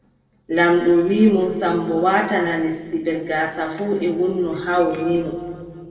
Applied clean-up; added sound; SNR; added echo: neural separator model SepFormer DNS4.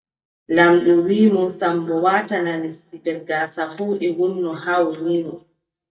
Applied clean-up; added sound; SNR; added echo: neural mask model DeepFilterNet 3.